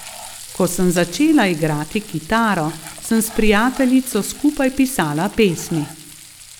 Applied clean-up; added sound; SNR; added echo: none; Frying (food); 17 dB; none.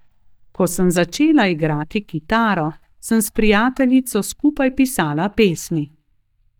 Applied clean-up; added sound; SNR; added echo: neural mask model DeepFilterNet 3.